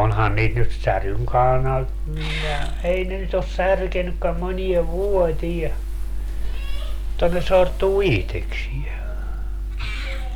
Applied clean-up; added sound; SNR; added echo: none; Meow / Purr; 5 dB; none.